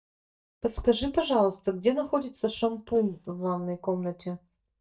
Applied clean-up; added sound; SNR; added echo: neural mask model DeepFilterNet 3.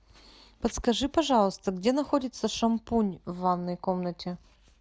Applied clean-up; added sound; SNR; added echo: none; none; none; none.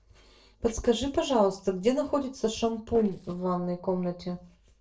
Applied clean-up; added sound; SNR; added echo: neural separator model SepFormer DNS4.